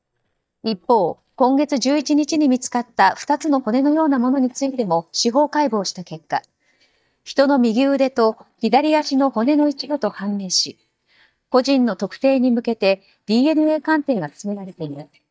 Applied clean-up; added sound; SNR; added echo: neural mask model DeepFilterNet 3.